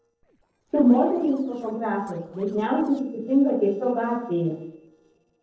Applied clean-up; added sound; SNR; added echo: neural separator model SepFormer DNS4.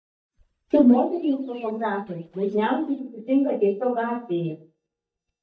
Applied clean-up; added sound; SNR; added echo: neural mask model DeepFilterNet 3.